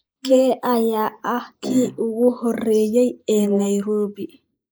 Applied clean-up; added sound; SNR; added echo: neural mask model Resemble Enhance denoiser.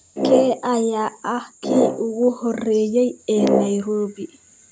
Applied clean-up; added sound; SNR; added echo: none; Brass instrument; 3 dB; none.